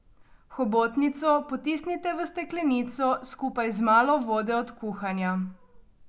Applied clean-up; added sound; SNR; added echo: none; none; none; none.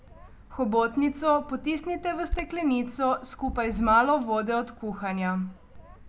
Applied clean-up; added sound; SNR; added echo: none; Bird vocalization, bird call, bird song; 14 dB; none.